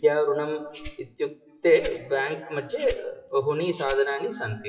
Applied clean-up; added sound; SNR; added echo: classical method WPE with log-MMSE.